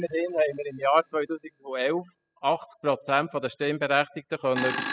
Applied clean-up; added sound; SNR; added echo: classical method spectral subtraction.